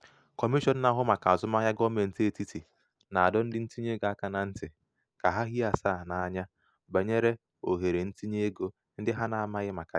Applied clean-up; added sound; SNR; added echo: none; none; none; none.